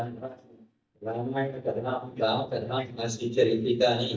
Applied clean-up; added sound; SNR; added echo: neural mask model DeepFilterNet 3.